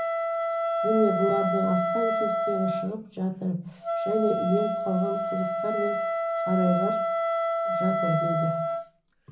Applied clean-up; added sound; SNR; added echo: none; Wind instrument, woodwind instrument; -1 dB; reverberation time 0.5 s.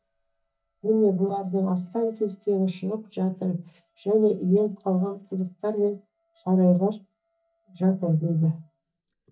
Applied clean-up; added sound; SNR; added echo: neural mask model DeepFilterNet 3.